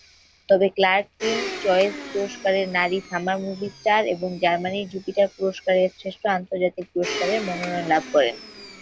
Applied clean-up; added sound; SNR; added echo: none; Domestic sounds, home sounds; 13 dB; none.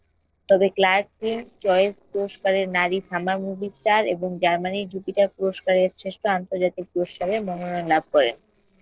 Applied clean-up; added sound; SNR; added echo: neural separator model SepFormer DNS4.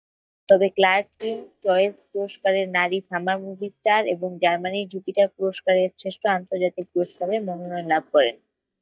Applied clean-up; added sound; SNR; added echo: neural mask model DeepFilterNet 3.